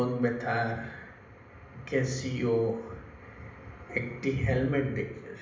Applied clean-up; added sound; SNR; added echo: none; none; none; reverberation time 0.8 s.